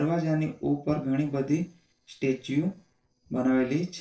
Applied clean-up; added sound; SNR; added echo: neural separator model SepFormer DNS4.